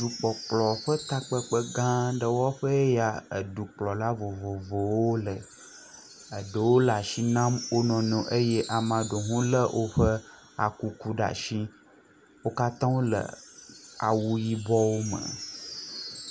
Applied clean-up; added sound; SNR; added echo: none; Wind chime; 16 dB; none.